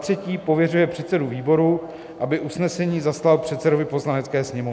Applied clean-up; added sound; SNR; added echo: none; none; none; none.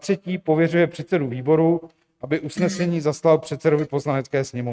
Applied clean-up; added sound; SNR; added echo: neural mask model RNNoise.